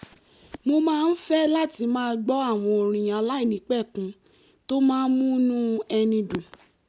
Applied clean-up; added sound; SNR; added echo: none; none; none; none.